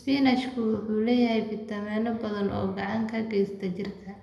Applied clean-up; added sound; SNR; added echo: none; none; none; reverberation time 0.8 s.